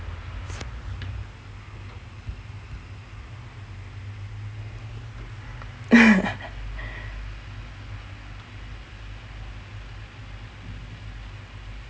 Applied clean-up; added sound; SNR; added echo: none; none; none; none.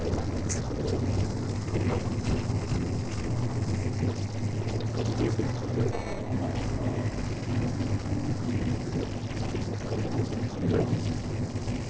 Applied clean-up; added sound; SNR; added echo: neural separator model SepFormer DNS4.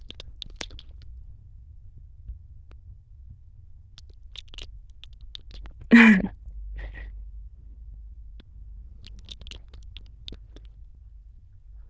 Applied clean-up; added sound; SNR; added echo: neural diffusion model UNIVERSE++.